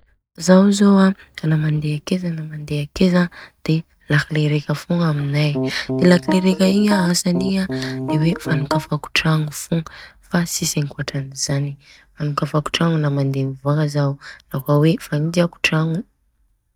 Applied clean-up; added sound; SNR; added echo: neural mask model DeepFilterNet 3.